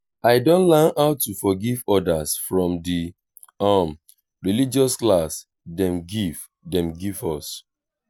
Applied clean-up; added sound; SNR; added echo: none; none; none; none.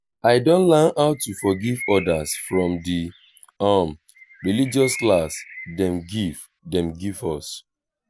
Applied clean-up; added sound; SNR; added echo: none; Bird; 16 dB; none.